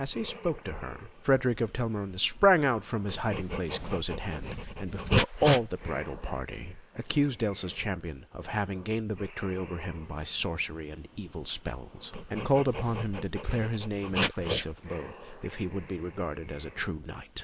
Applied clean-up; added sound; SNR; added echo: neural mask model Resemble Enhance denoiser.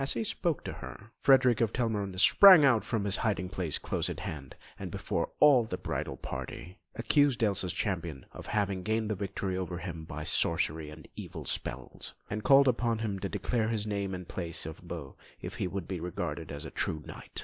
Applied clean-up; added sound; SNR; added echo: none; none; none; none.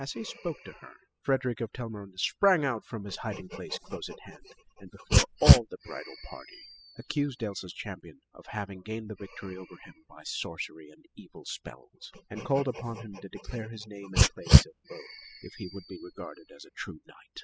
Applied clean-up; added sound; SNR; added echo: classical method spectral subtraction.